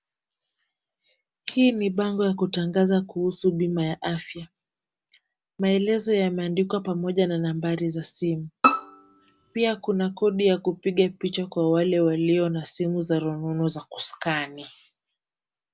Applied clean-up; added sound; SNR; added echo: none; Bowed string instrument; 0 dB; none.